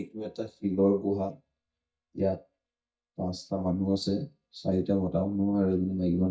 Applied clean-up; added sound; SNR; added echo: neural mask model DeepFilterNet 3.